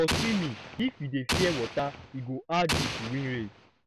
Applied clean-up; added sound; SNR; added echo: none; Explosion; 3 dB; none.